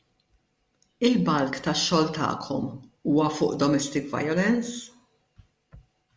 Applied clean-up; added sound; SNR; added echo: none; none; none; none.